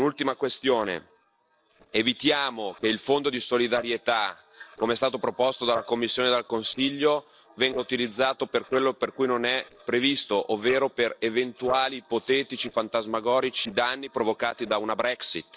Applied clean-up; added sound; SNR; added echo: neural separator model SepFormer DNS4.